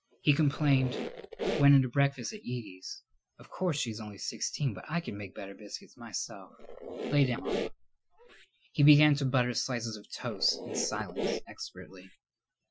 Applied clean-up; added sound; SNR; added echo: classical method Wiener filter.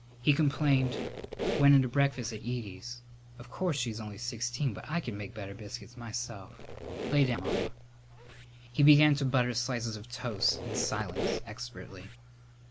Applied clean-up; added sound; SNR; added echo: none; Squeak; 7 dB; none.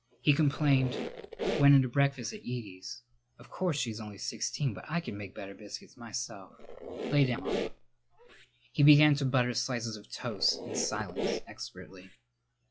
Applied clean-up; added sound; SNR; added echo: classical method log-MMSE.